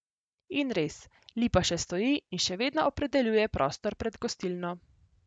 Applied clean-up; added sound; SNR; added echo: none; none; none; none.